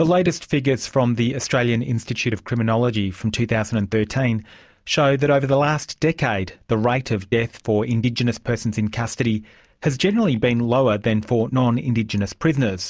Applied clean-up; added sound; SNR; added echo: none; none; none; none.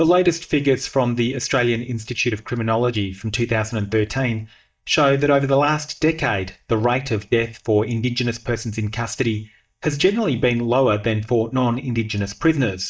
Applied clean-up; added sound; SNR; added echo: neural mask model DeepFilterNet 3.